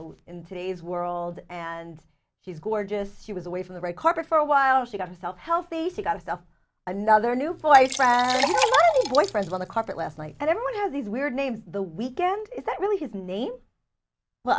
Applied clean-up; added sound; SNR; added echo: none; Liquid; 5 dB; none.